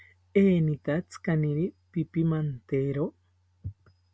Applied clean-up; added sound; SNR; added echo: none; none; none; none.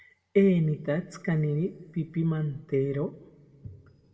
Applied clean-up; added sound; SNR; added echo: none; none; none; reverberation time 1.6 s.